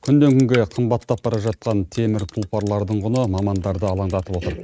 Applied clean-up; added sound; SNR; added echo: neural mask model RNNoise.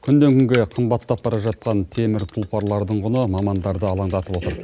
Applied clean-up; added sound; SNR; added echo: none; Drip; 18 dB; none.